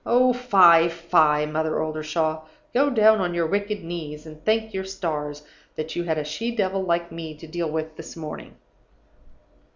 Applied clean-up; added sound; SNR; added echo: none; none; none; none.